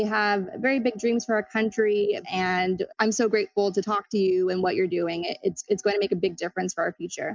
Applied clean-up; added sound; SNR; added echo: none; none; none; none.